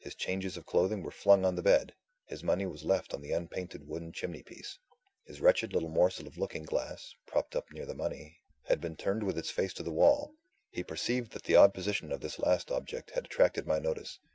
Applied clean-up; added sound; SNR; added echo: none; none; none; none.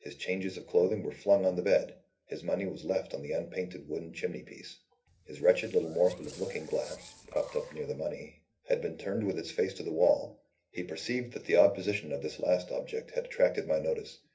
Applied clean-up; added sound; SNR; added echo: neural separator model SepFormer DNS4.